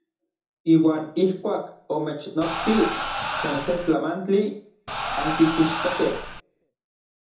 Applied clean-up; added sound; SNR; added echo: none; Crowd; 4 dB; reverberation time 0.6 s.